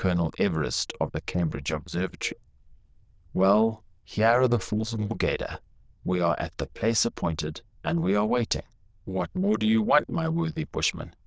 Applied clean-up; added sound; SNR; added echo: neural diffusion model UNIVERSE++.